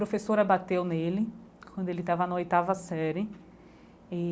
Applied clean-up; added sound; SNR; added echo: none; none; none; none.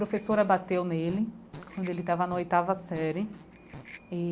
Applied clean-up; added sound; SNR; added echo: none; Bicycle bell + Fart; 17 dB; none.